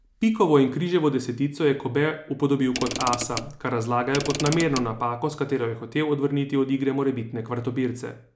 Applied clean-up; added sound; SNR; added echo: none; Mechanisms / Car; 6 dB; none.